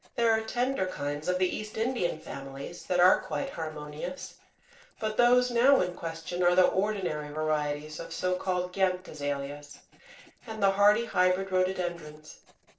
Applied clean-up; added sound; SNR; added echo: neural separator model SepFormer DNS4.